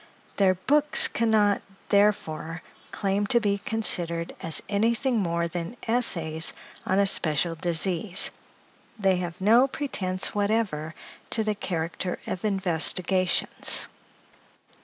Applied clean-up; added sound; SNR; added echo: none; none; none; none.